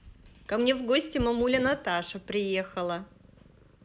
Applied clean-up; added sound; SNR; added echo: none; none; none; none.